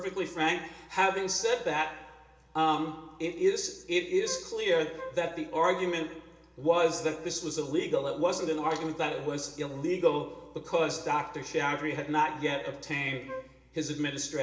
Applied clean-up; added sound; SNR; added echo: none; Wind instrument, woodwind instrument; 13 dB; reverberation time 0.7 s.